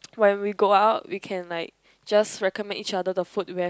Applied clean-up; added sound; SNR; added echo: none; none; none; none.